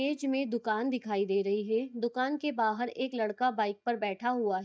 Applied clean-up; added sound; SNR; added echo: neural mask model DeepFilterNet 3.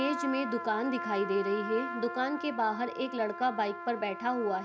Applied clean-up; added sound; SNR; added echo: none; Trumpet; 7 dB; none.